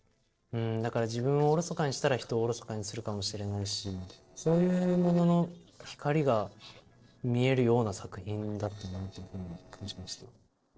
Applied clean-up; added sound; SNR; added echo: neural separator model SepFormer DNS4.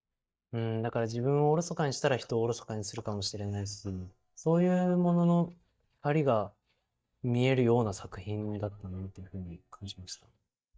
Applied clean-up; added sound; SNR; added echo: neural mask model DeepFilterNet 3.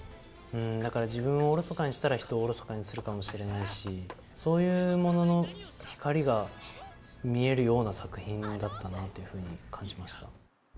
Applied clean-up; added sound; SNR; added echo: none; none; none; none.